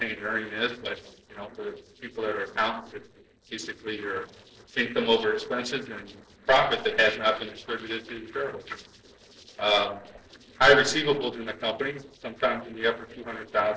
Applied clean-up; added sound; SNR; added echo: neural separator model SepFormer DNS4.